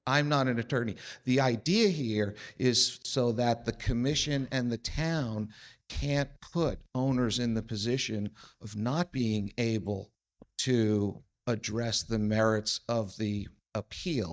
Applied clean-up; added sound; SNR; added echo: neural mask model DeepFilterNet 3.